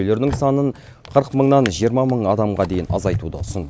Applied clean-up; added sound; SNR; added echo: none; Drawer open or close; 12 dB; none.